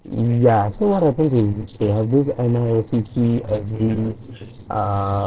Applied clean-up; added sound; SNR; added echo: neural separator model SepFormer DNS4.